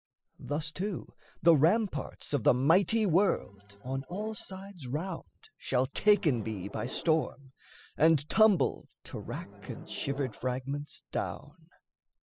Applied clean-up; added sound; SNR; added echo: classical method spectral subtraction.